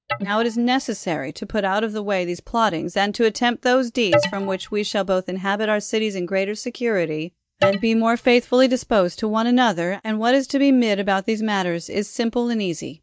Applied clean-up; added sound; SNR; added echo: neural mask model DeepFilterNet 3.